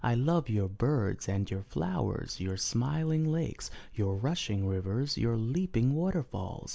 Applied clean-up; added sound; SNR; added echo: none; none; none; none.